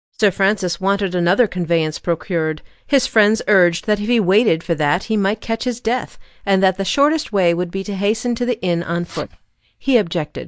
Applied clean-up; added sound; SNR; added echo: neural mask model DeepFilterNet 3.